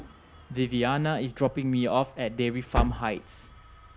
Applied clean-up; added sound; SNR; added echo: none; Engine starting; 8 dB; none.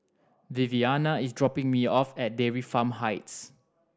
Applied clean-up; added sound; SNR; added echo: none; none; none; none.